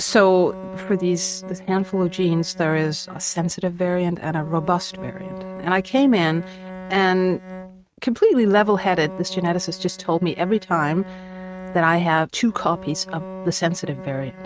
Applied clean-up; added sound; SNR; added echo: neural mask model RNNoise.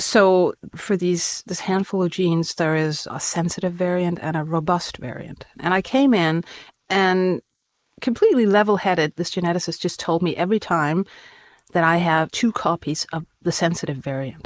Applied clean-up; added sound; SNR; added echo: neural mask model Resemble Enhance denoiser.